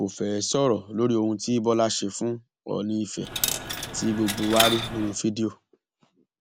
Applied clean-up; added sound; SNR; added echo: none; Coin (dropping); 3 dB; none.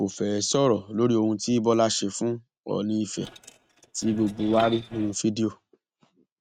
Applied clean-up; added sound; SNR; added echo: neural mask model RNNoise.